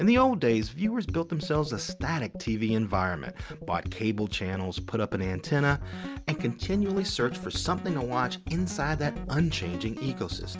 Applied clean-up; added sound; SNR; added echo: none; none; none; none.